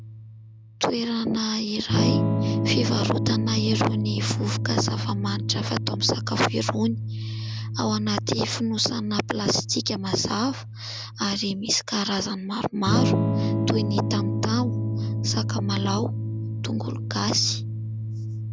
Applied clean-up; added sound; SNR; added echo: none; Electric guitar / Strum; 0 dB; none.